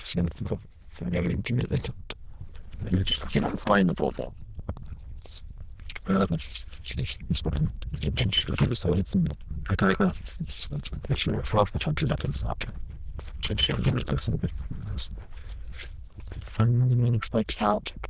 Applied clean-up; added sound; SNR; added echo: neural diffusion model UNIVERSE++.